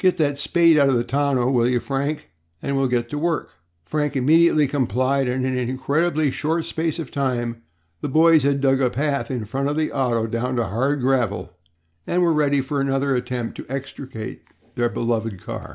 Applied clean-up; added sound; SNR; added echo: none; none; none; none.